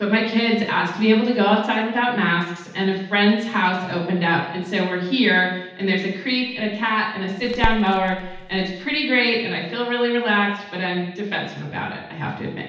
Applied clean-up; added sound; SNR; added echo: none; Crackle; 9 dB; reverberation time 0.8 s.